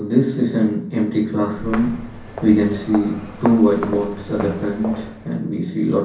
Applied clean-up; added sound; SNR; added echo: none; Walk, footsteps; 11 dB; reverberation time 0.6 s.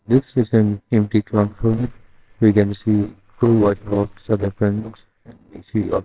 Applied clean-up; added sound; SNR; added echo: neural separator model SepFormer WHAMR!.